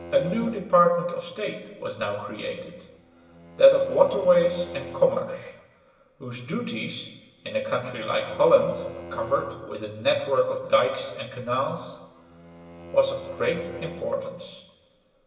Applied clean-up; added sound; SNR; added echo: none; Bowed string instrument; 19 dB; reverberation time 1.0 s.